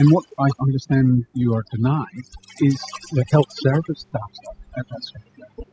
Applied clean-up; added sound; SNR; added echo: classical method spectral subtraction.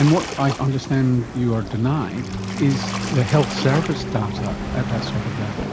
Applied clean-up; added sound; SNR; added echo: none; Waves, surf; 6 dB; none.